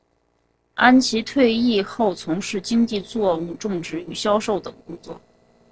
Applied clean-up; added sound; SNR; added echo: neural separator model SepFormer DNS4.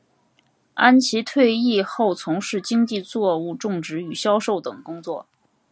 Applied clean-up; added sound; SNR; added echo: none; none; none; none.